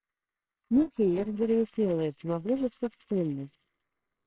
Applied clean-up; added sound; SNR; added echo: neural separator model SepFormer WHAMR!.